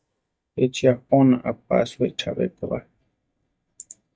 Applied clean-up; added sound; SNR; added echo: neural mask model DeepFilterNet 3.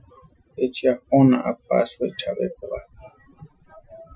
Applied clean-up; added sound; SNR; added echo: classical method Wiener filter.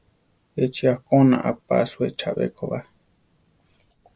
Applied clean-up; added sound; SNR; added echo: none; none; none; none.